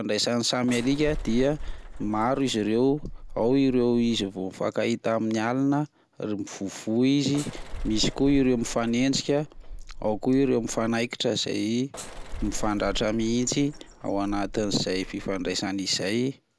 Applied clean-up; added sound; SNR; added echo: none; Bus / Engine; 11 dB; none.